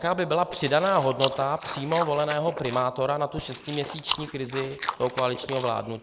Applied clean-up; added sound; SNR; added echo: neural mask model Resemble Enhance denoiser.